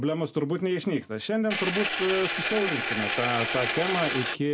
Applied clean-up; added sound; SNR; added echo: none; Engine; 0 dB; none.